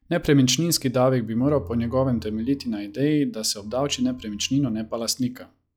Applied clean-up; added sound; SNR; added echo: classical method log-MMSE.